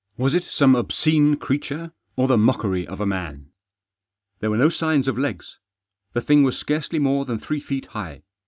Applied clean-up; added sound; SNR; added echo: none; none; none; none.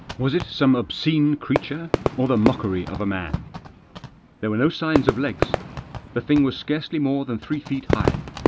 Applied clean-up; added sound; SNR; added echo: none; Fireworks; 4 dB; none.